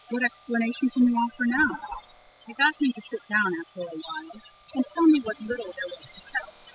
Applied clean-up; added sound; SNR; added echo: classical method spectral subtraction.